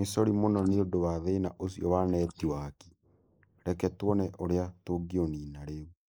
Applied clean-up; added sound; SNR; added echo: neural mask model Resemble Enhance denoiser.